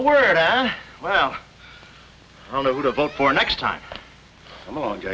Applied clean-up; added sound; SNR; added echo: none; Alarm; 19 dB; none.